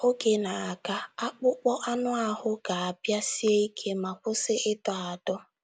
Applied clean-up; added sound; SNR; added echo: none; none; none; none.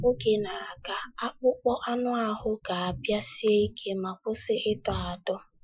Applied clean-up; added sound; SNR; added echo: classical method Wiener filter.